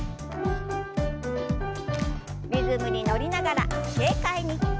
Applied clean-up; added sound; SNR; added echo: none; none; none; none.